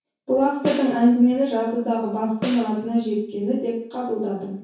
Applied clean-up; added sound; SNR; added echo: none; Snare drum; 15 dB; reverberation time 0.6 s.